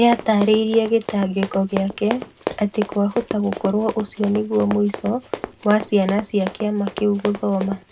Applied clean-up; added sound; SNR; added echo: none; Run; 11 dB; reverberation time 0.2 s.